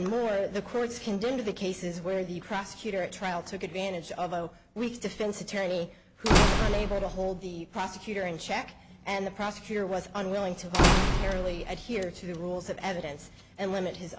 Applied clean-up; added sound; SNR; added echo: none; Slam / Wood; -4 dB; none.